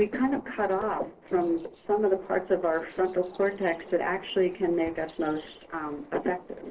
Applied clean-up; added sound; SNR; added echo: neural separator model SepFormer DNS4.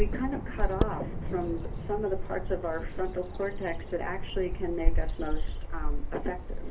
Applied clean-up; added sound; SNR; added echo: none; Bird vocalization, bird call, bird song; -5 dB; reverberation time 0.3 s.